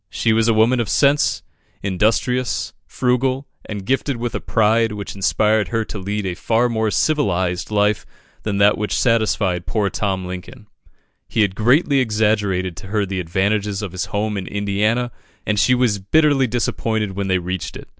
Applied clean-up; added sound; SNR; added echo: none; none; none; none.